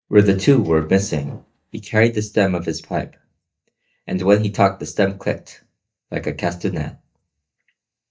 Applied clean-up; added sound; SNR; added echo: neural mask model DeepFilterNet 3.